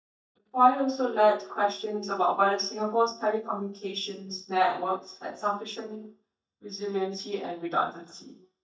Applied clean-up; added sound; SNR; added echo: neural mask model DeepFilterNet 3.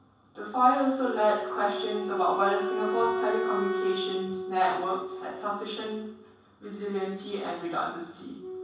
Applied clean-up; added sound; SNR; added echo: none; Wind instrument, woodwind instrument; 5 dB; reverberation time 0.7 s.